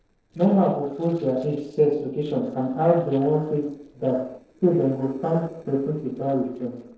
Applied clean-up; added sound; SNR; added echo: neural separator model SepFormer DNS4.